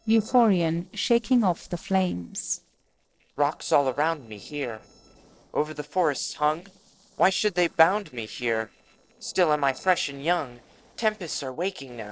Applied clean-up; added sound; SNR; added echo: neural separator model SepFormer DNS4.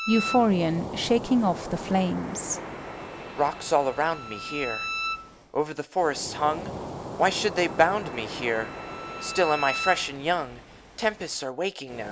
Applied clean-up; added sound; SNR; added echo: none; Waves, surf + Bowed string instrument; 9 dB; none.